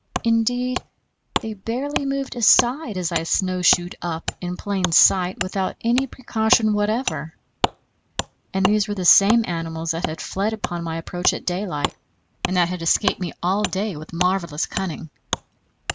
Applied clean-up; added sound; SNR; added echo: none; Wood; 8 dB; none.